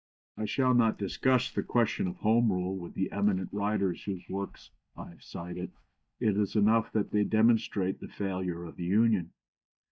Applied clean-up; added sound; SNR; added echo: neural mask model DeepFilterNet 3.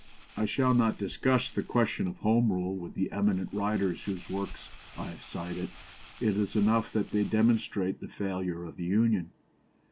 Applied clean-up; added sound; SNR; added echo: none; Crumpling, crinkling; 19 dB; none.